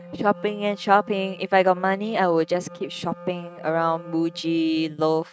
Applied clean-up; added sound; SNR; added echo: neural mask model RNNoise.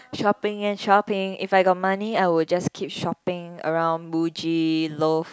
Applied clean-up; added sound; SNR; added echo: none; none; none; none.